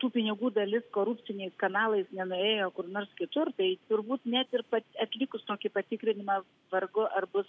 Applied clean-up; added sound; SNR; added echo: none; none; none; none.